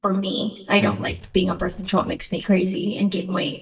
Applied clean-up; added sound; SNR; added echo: neural mask model DeepFilterNet 3.